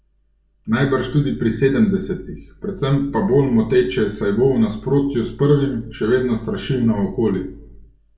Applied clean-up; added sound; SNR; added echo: none; none; none; reverberation time 0.4 s.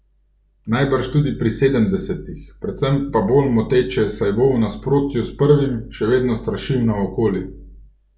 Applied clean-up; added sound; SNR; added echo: none; none; none; none.